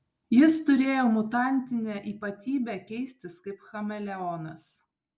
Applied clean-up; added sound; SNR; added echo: none; none; none; none.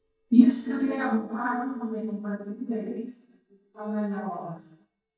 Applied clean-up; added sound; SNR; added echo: neural mask model DeepFilterNet 3.